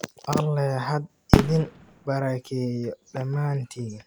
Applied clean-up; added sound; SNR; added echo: none; Fireworks; 0 dB; none.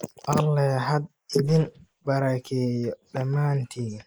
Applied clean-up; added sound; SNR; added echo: neural mask model Resemble Enhance denoiser.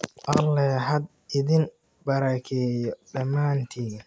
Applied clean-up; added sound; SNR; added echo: none; none; none; none.